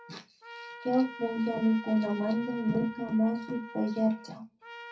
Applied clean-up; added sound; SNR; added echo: none; Trumpet; 15 dB; reverberation time 0.3 s.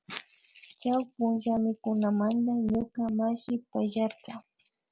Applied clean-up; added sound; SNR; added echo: none; none; none; none.